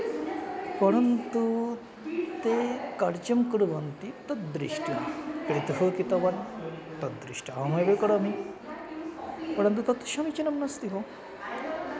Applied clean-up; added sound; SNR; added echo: none; none; none; none.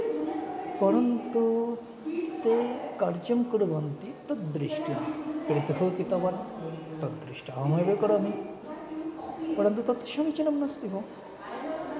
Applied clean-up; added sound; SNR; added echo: none; none; none; reverberation time 1.9 s.